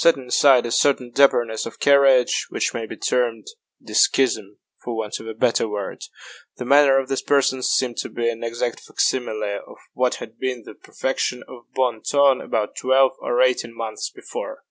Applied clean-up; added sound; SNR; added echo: none; none; none; none.